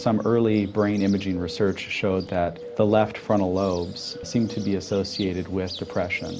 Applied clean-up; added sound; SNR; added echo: none; Bird; 17 dB; none.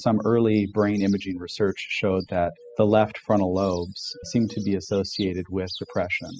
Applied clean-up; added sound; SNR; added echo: classical method spectral subtraction.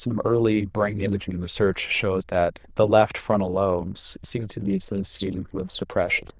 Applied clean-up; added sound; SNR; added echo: neural diffusion model UNIVERSE++.